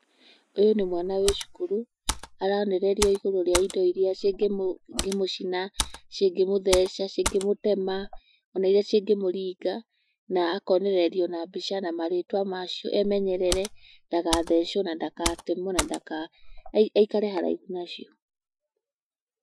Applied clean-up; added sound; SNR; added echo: classical method Wiener filter.